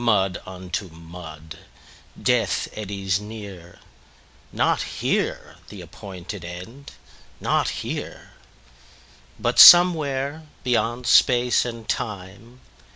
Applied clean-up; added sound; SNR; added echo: none; none; none; none.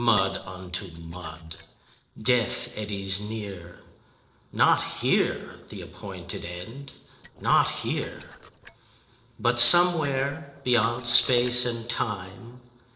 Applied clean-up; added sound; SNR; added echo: neural separator model SepFormer DNS4.